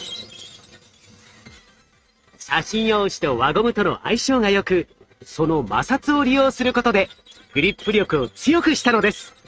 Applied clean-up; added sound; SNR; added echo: neural mask model RNNoise.